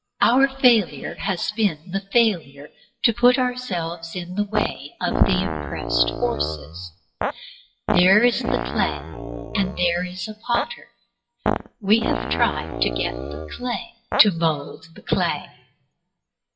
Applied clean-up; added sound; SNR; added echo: classical method WPE with log-MMSE.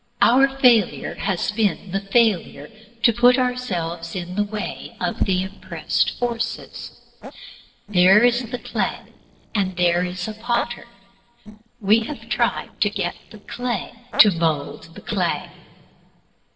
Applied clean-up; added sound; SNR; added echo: neural separator model SepFormer DNS4.